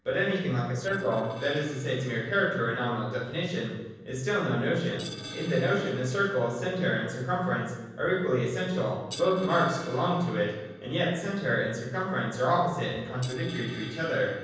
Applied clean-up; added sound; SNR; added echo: neural separator model SepFormer DNS4.